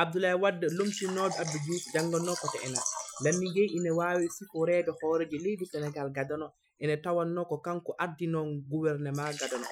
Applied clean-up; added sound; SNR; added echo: classical method Wiener filter.